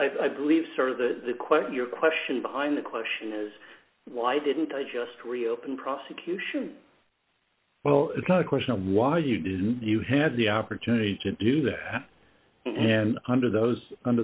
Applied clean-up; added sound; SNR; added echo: none; none; none; none.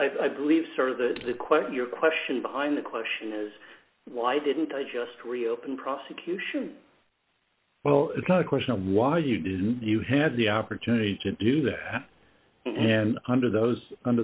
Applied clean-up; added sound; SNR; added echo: none; Coin (dropping); 17 dB; none.